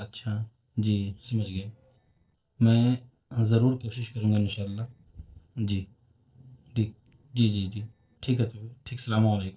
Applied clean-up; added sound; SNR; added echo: neural separator model SepFormer DNS4.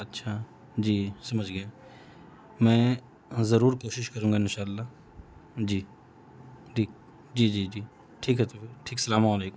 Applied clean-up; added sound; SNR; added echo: none; none; none; none.